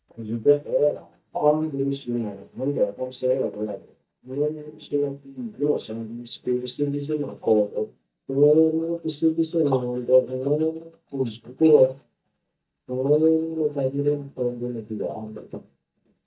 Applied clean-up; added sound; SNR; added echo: neural mask model DeepFilterNet 3.